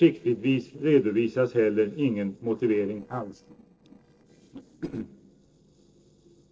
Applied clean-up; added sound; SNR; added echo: neural separator model SepFormer DNS4.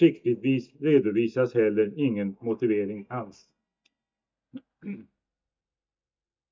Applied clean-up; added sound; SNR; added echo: neural mask model DeepFilterNet 3.